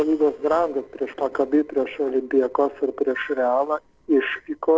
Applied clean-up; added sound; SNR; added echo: neural separator model SepFormer DNS4.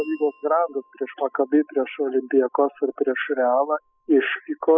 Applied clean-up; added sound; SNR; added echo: classical method spectral subtraction.